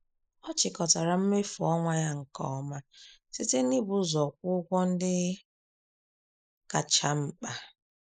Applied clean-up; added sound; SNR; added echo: neural mask model Resemble Enhance denoiser.